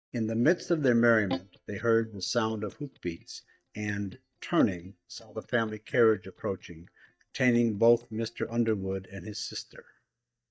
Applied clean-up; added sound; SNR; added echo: neural mask model DeepFilterNet 3.